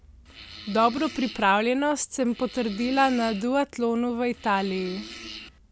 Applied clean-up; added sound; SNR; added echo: none; Fart; 16 dB; none.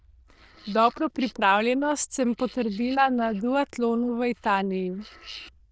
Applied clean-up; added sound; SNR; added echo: neural diffusion model UNIVERSE++.